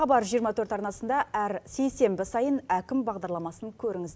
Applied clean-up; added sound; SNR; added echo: none; none; none; none.